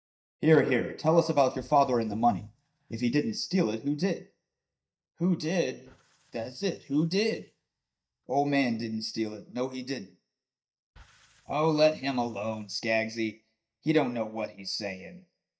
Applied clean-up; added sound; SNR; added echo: neural mask model DeepFilterNet 3.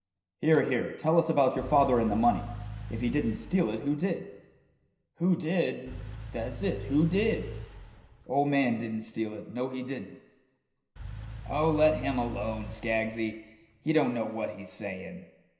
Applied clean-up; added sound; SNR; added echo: none; Engine / Car; 12 dB; reverberation time 0.9 s.